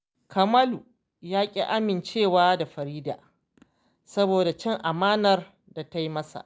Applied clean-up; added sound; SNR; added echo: none; none; none; none.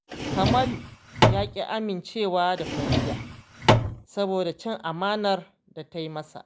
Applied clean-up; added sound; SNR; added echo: none; Drawer open or close; -4 dB; none.